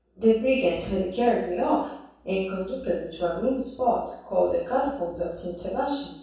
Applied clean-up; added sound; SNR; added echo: none; none; none; reverberation time 0.7 s.